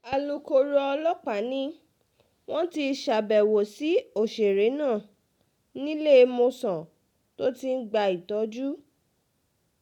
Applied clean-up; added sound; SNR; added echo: none; none; none; none.